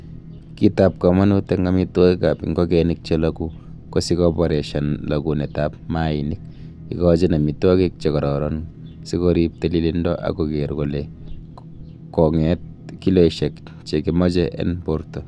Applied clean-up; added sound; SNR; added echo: none; Boat, Water vehicle + Guitar; 17 dB; none.